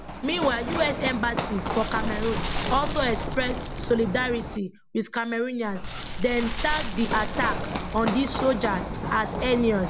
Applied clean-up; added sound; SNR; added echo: none; Run + Fire; 4 dB; none.